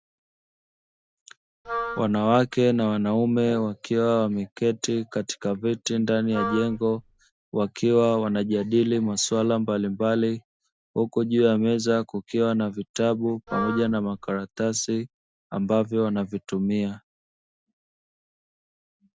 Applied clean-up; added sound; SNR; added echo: none; Wind instrument, woodwind instrument; 9 dB; none.